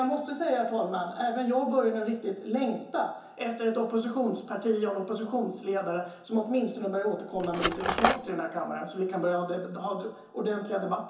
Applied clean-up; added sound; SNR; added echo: none; Cutlery, silverware; -2 dB; reverberation time 0.7 s.